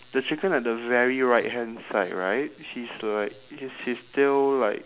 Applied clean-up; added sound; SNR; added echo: none; none; none; none.